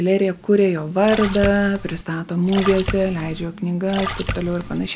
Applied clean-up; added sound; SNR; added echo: none; Splash, splatter; 8 dB; none.